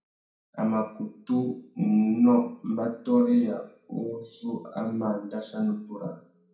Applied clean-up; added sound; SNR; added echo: none; none; none; reverberation time 0.5 s.